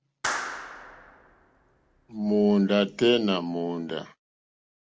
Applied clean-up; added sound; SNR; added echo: none; Clapping; 11 dB; none.